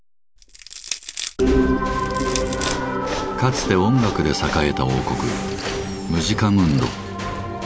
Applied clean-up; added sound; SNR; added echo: none; Crushing; 11 dB; none.